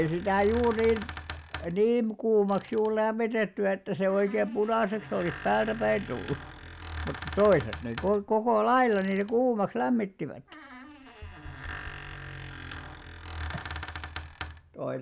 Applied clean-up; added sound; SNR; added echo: none; Squeak; 13 dB; none.